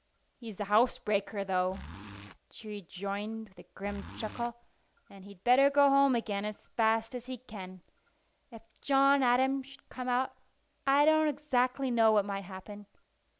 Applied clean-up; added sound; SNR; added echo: none; Zipper (clothing); 13 dB; none.